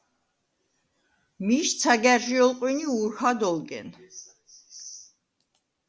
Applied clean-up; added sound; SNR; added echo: none; none; none; none.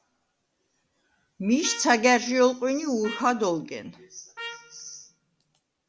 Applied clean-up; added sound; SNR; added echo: none; Trumpet; 17 dB; none.